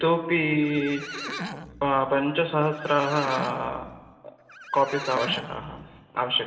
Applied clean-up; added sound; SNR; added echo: none; Livestock, farm animals, working animals; 12 dB; reverberation time 3.0 s.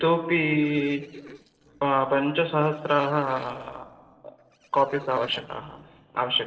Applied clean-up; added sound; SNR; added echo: neural separator model SepFormer DNS4.